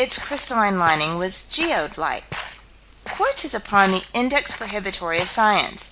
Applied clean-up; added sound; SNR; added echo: none; Walk, footsteps; 16 dB; none.